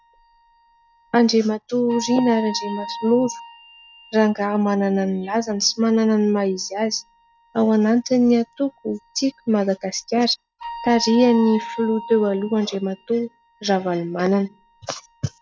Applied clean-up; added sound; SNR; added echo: classical method log-MMSE.